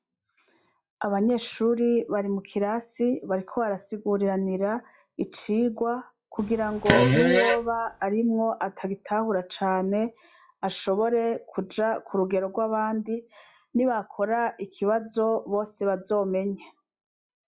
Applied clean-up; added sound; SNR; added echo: classical method log-MMSE.